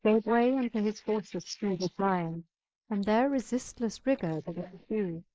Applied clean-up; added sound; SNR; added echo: neural mask model Resemble Enhance denoiser.